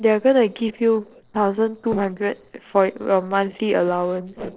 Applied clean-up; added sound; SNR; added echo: neural separator model SepFormer DNS4.